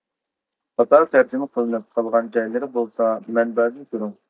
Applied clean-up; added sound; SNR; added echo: neural mask model DeepFilterNet 3.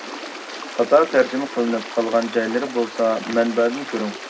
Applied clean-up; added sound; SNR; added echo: none; Stream; 12 dB; reverberation time 0.2 s.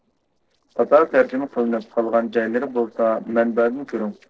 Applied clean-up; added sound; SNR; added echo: neural separator model SepFormer DNS4.